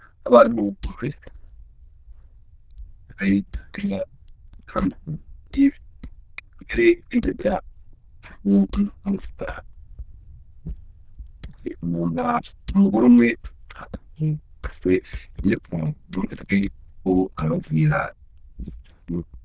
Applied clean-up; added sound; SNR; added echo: neural diffusion model UNIVERSE++.